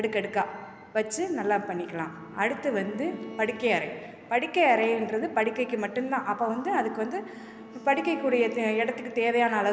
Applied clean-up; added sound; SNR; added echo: none; Bowed string instrument; 19 dB; none.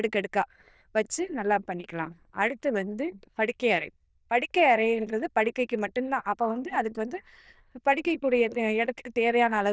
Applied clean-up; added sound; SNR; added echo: neural diffusion model UNIVERSE++.